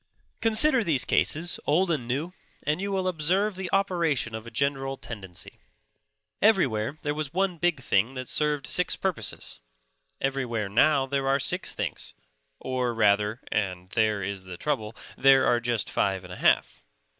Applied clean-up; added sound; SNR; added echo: none; none; none; none.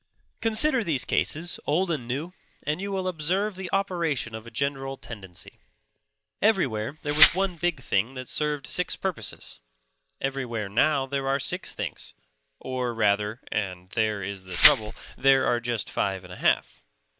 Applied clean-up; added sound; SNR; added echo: none; Glass; -1 dB; none.